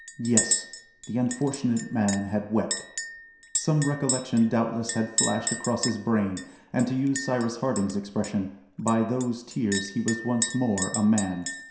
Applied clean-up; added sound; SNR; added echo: none; Chink, clink; 5 dB; reverberation time 0.7 s.